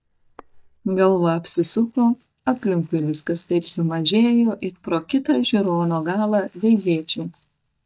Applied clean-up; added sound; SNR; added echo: neural mask model DeepFilterNet 3.